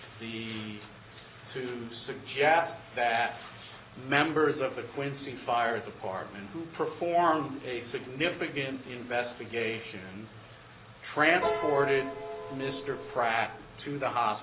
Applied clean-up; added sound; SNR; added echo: none; Piano; 4 dB; none.